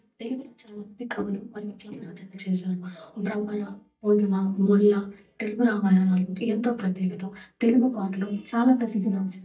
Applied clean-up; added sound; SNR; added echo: neural mask model DeepFilterNet 3.